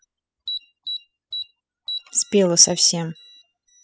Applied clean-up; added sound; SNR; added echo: classical method spectral subtraction.